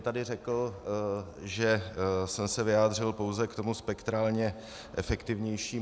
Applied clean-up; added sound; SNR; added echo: none; none; none; none.